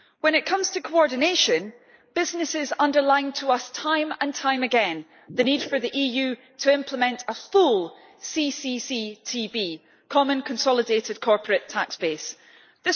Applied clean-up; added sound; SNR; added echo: neural mask model Resemble Enhance denoiser.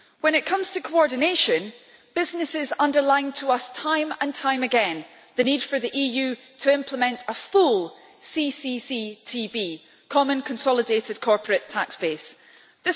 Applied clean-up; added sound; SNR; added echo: none; none; none; none.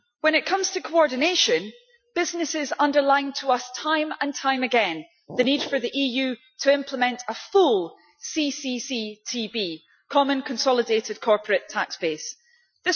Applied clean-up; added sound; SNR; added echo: classical method Wiener filter.